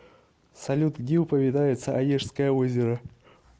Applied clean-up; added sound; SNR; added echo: none; none; none; none.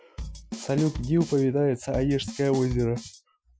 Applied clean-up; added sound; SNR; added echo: classical method Wiener filter.